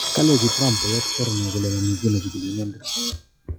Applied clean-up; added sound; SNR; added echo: classical method log-MMSE.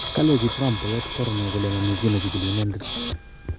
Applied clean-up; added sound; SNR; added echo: none; Camera; 2 dB; none.